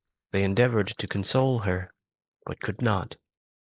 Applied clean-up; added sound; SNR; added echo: neural mask model Resemble Enhance denoiser.